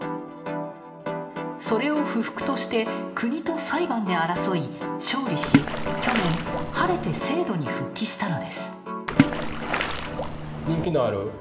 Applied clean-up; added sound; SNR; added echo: none; Splash, splatter; -1 dB; reverberation time 0.9 s.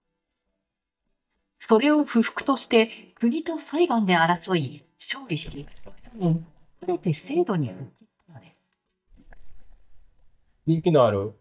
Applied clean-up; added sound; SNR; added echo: neural mask model DeepFilterNet 3.